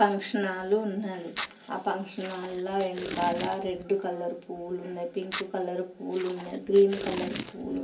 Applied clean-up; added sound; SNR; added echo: none; Packing tape, duct tape; 12 dB; reverberation time 0.3 s.